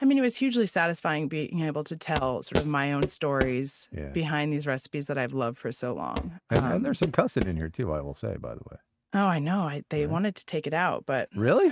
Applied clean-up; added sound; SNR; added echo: neural mask model RNNoise.